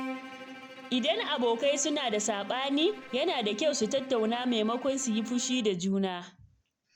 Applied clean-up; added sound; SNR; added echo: none; Bowed string instrument; 14 dB; none.